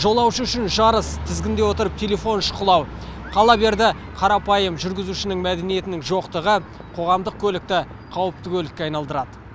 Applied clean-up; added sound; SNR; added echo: none; none; none; none.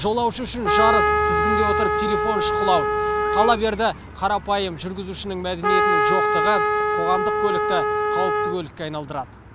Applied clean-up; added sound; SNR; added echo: none; Trumpet; -3 dB; none.